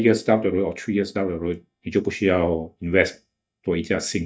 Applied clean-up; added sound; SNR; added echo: neural mask model DeepFilterNet 3.